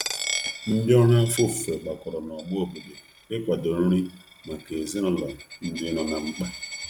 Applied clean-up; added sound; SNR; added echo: none; Coin (dropping); 11 dB; none.